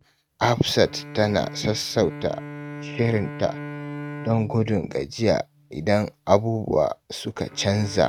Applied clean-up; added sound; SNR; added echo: neural mask model RNNoise.